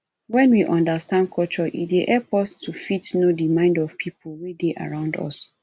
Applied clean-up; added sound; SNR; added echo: none; none; none; none.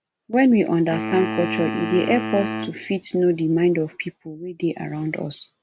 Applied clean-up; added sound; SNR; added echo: none; Wind instrument, woodwind instrument; 7 dB; none.